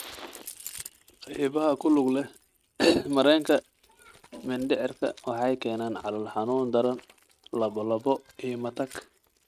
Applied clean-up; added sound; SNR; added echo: neural mask model RNNoise.